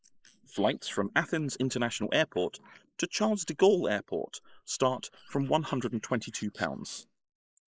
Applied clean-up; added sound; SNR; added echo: neural mask model Resemble Enhance denoiser.